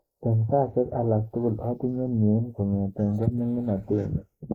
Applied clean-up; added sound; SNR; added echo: neural mask model Resemble Enhance denoiser.